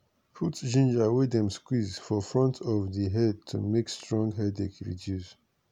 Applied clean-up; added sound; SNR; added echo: none; none; none; none.